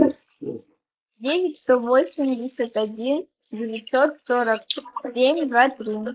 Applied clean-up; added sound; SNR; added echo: neural mask model Resemble Enhance denoiser.